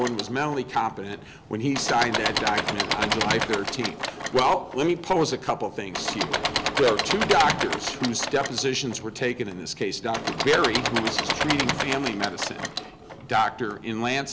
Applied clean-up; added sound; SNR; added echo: none; Engine / Mechanisms; 3 dB; none.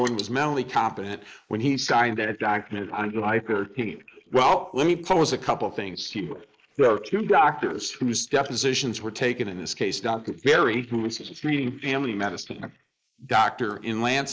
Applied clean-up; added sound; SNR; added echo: neural mask model Resemble Enhance denoiser.